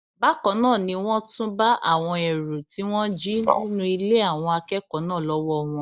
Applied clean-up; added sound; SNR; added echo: neural mask model DeepFilterNet 3.